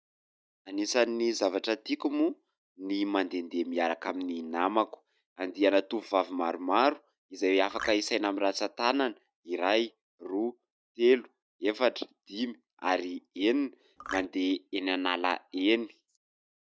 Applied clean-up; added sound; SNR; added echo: neural mask model DeepFilterNet 3.